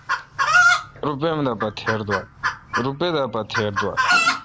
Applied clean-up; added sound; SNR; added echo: none; Chicken, rooster; -4 dB; none.